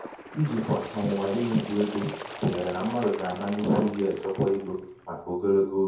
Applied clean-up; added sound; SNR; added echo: none; Bird; 14 dB; reverberation time 0.6 s.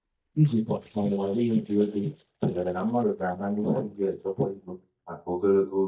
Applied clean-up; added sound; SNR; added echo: neural mask model DeepFilterNet 3.